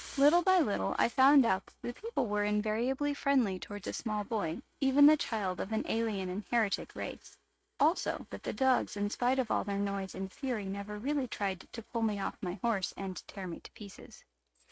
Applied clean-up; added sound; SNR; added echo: neural mask model RNNoise.